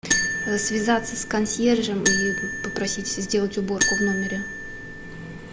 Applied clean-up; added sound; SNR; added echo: none; Marimba, xylophone; 3 dB; none.